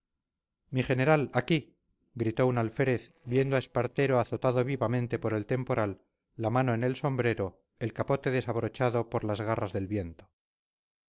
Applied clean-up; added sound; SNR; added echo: neural separator model SepFormer DNS4.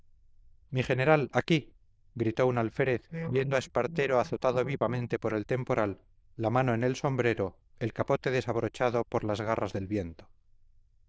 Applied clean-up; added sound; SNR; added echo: neural diffusion model UNIVERSE++.